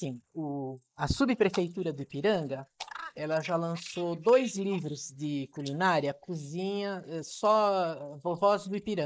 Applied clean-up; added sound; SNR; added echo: neural mask model Resemble Enhance denoiser.